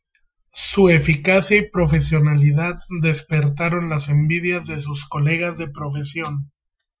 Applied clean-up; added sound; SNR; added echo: classical method Wiener filter.